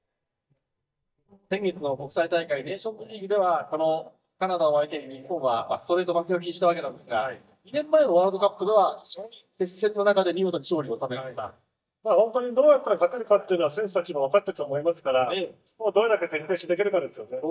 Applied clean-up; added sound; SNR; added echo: neural mask model DeepFilterNet 3.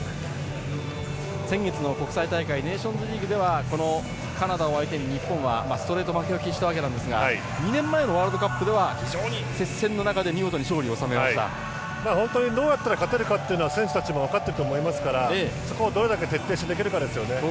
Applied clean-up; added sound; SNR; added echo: none; none; none; none.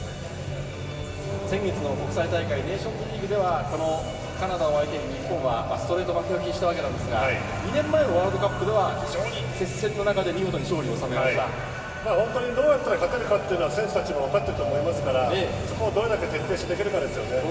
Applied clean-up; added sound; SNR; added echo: none; Engine; 12 dB; reverberation time 2.6 s.